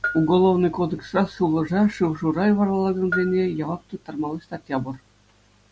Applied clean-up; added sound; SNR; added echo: none; Bell; 14 dB; none.